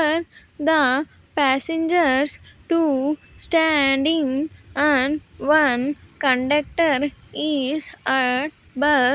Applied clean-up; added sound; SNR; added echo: none; none; none; none.